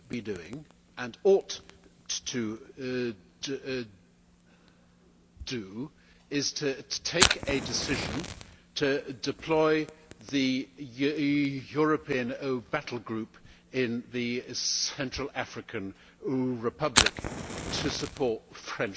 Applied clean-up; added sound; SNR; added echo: none; Fire; 6 dB; none.